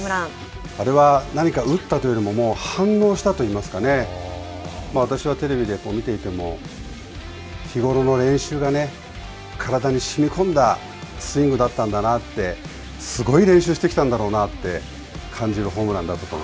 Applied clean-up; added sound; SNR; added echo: none; none; none; none.